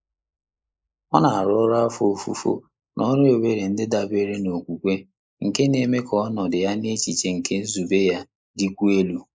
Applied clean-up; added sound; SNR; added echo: neural mask model Resemble Enhance denoiser.